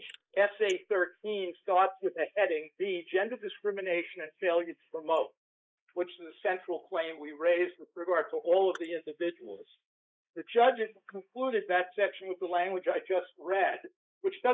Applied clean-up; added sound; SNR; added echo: neural mask model Resemble Enhance denoiser.